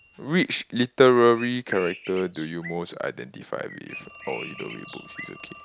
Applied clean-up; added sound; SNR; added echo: none; Bird + Telephone; 15 dB; none.